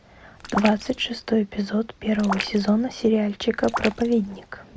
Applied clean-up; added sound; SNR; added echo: none; Raindrop; 10 dB; none.